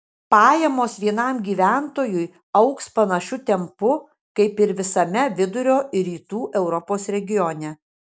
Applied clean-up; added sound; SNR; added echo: none; none; none; none.